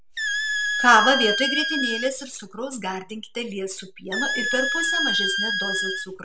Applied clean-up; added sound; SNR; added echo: none; Squeak; 1 dB; none.